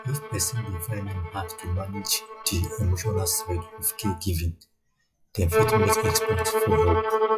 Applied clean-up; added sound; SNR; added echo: classical method log-MMSE.